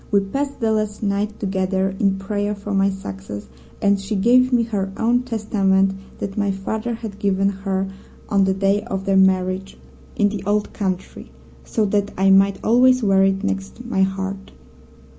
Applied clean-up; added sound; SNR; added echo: none; none; none; none.